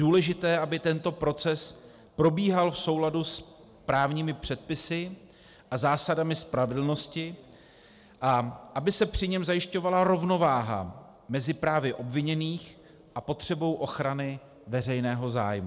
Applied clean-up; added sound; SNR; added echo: none; none; none; none.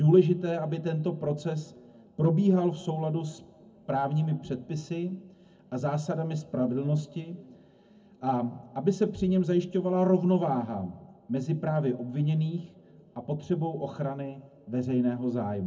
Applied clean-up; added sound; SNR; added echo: none; none; none; reverberation time 0.3 s.